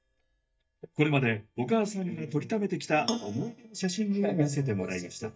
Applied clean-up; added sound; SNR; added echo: neural mask model DeepFilterNet 3.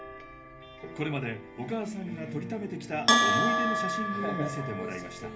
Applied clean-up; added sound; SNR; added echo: none; Bell; -3 dB; reverberation time 0.3 s.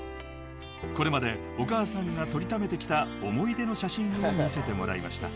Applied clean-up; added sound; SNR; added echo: none; none; none; none.